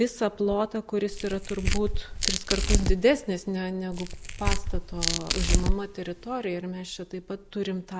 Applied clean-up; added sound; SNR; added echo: none; Tearing; -3 dB; none.